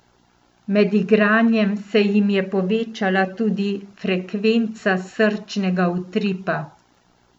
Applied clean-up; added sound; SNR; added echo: none; none; none; none.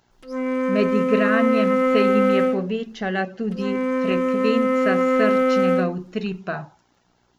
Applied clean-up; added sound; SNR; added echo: none; Wind instrument, woodwind instrument; -5 dB; none.